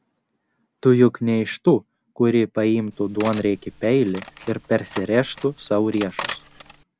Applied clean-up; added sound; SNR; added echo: none; Cutlery, silverware; 14 dB; none.